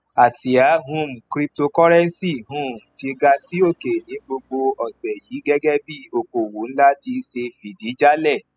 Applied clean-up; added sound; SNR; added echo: classical method spectral subtraction.